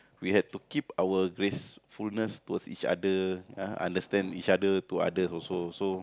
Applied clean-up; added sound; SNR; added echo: none; none; none; none.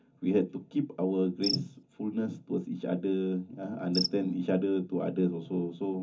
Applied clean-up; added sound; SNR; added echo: none; Cricket; 11 dB; reverberation time 0.3 s.